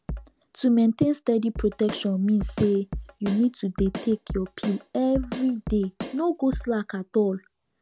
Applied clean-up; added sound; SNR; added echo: none; Drum kit; 12 dB; none.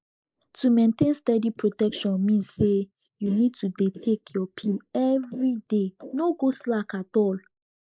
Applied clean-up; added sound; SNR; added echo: neural mask model Resemble Enhance denoiser.